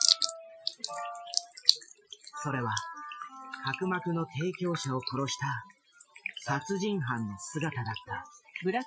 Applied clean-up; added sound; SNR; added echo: classical method Wiener filter.